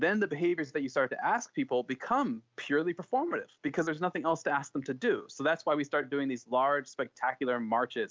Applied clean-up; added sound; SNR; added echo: none; none; none; none.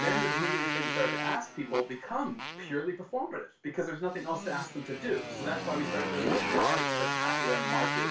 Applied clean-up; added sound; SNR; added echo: none; Motorcycle; -1 dB; reverberation time 0.3 s.